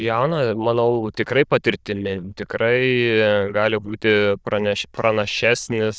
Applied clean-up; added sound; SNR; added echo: neural diffusion model UNIVERSE++.